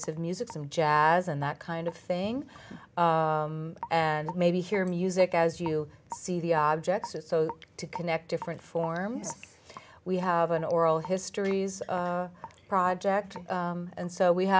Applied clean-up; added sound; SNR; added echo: none; Raindrop / Drip; 19 dB; none.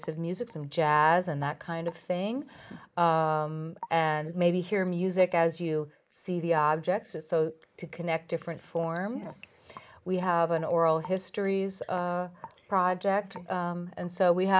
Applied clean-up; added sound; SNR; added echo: neural mask model Resemble Enhance denoiser.